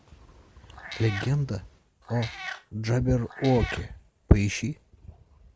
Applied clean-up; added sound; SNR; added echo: none; Meow; 12 dB; none.